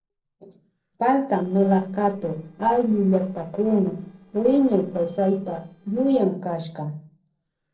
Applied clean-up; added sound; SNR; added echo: neural separator model SepFormer DNS4.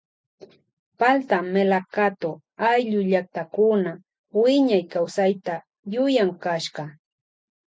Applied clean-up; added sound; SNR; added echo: none; none; none; none.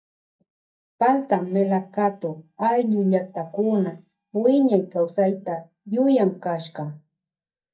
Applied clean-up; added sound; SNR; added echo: neural mask model DeepFilterNet 3.